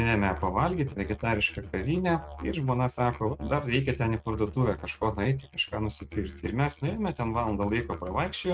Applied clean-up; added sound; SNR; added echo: neural mask model RNNoise.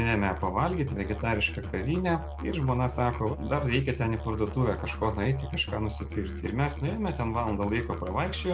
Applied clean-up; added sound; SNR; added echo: none; Musical instrument; 8 dB; none.